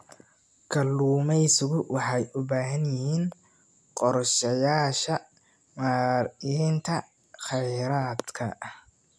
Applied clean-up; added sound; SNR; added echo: none; none; none; none.